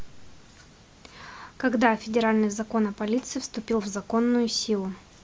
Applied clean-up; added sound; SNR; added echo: none; none; none; none.